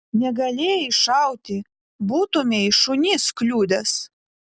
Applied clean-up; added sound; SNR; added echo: none; none; none; none.